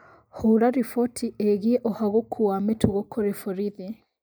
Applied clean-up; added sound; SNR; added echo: neural mask model Resemble Enhance denoiser.